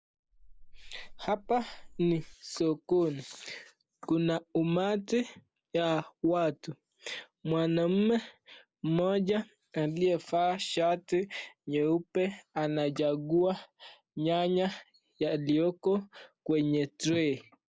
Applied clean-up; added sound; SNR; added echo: neural mask model Resemble Enhance denoiser.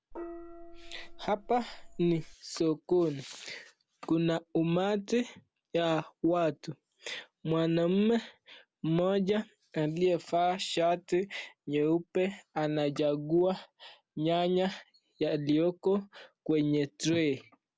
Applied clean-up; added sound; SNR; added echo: none; Gong; 14 dB; none.